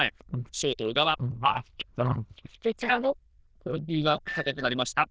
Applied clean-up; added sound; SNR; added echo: neural diffusion model UNIVERSE++.